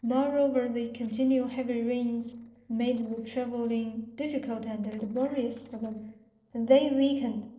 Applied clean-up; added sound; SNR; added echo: neural separator model SepFormer DNS4.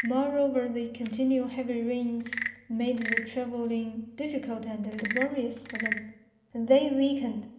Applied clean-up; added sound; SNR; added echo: none; Wood / Percussion / Frog; 10 dB; reverberation time 0.8 s.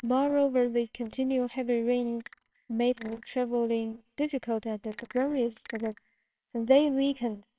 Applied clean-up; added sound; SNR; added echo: neural separator model SepFormer WHAMR!.